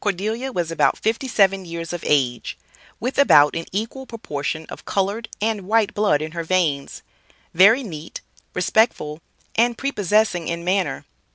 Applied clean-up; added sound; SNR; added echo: none; none; none; none.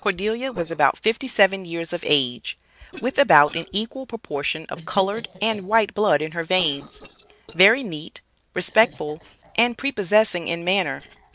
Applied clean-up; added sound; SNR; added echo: neural separator model SepFormer DNS4.